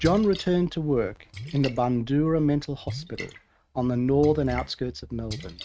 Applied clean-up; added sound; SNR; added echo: neural mask model RNNoise.